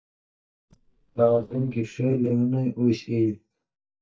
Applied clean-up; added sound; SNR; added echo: neural mask model DeepFilterNet 3.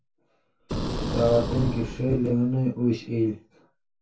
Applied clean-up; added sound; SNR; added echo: none; Boom; 6 dB; reverberation time 0.2 s.